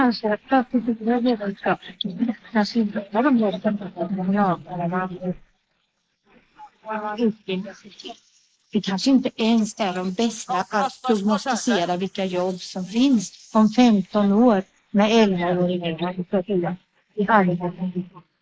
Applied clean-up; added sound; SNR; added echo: neural mask model Resemble Enhance denoiser.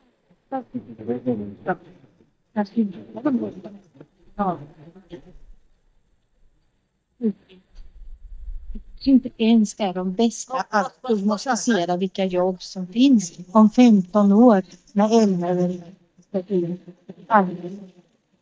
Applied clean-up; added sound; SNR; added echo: neural mask model DeepFilterNet 3.